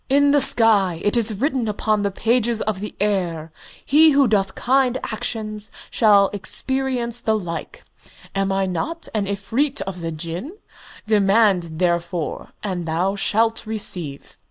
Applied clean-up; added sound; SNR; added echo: none; none; none; none.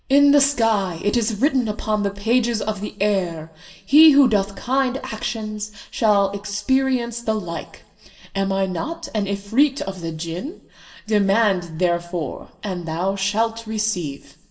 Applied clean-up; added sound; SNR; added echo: none; none; none; reverberation time 0.8 s.